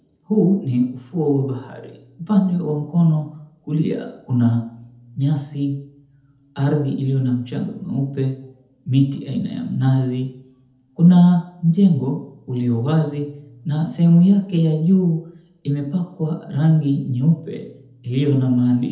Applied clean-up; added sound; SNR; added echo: none; none; none; reverberation time 0.7 s.